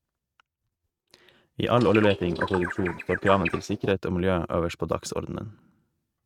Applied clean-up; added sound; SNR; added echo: neural mask model RNNoise.